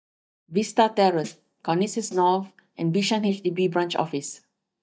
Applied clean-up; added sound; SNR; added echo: neural mask model DeepFilterNet 3.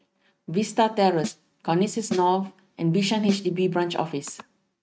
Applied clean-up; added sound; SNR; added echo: neural mask model RNNoise.